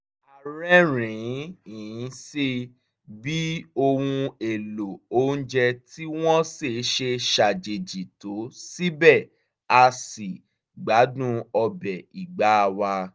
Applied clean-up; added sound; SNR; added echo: none; none; none; none.